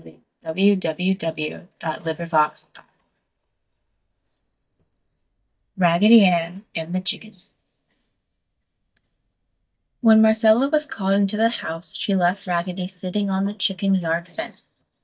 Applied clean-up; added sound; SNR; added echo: neural mask model DeepFilterNet 3.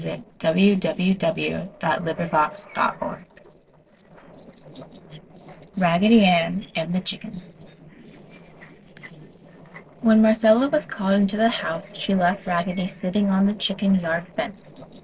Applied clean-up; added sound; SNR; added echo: neural separator model SepFormer DNS4.